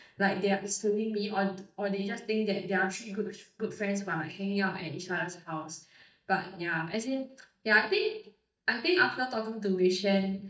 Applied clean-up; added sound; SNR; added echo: neural mask model DeepFilterNet 3.